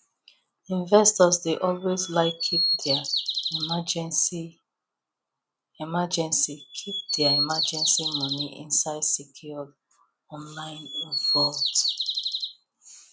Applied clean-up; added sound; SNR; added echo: none; Bird vocalization, bird call, bird song; 1 dB; none.